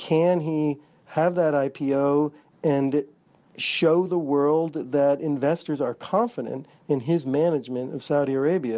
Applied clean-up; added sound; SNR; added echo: none; none; none; none.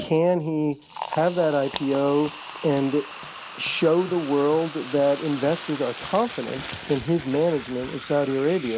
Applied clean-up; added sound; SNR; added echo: none; Liquid; 13 dB; none.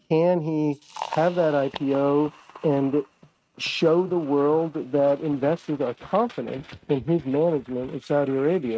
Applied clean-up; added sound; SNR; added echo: neural mask model RNNoise.